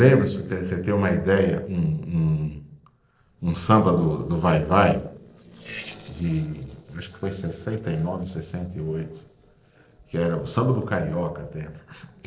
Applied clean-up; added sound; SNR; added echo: neural separator model SepFormer DNS4.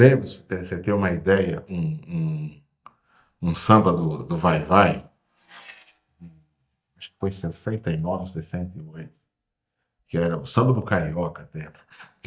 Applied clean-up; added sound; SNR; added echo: neural mask model DeepFilterNet 3.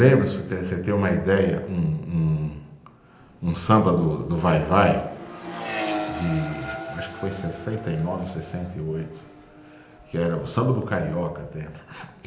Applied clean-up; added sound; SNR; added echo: none; Accelerating, revving, vroom; 14 dB; reverberation time 0.8 s.